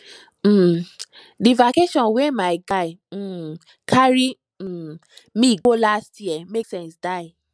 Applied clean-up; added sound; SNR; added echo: none; none; none; none.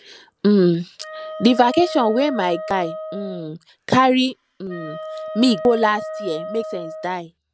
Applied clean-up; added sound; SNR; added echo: none; Wind instrument, woodwind instrument; 12 dB; none.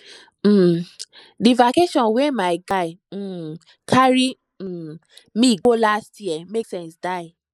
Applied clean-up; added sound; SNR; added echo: neural mask model Resemble Enhance denoiser.